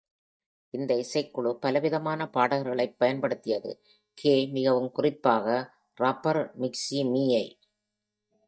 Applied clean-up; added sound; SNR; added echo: neural mask model DeepFilterNet 3.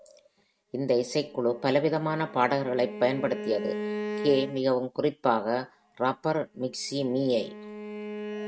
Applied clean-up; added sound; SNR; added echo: neural mask model RNNoise.